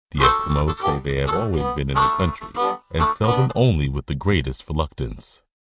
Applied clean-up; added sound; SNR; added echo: neural mask model RNNoise.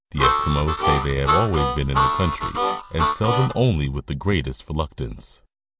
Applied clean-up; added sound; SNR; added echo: none; Harmonica; -1 dB; none.